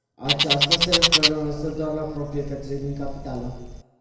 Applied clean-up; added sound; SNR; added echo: none; Bird; -4 dB; reverberation time 1.0 s.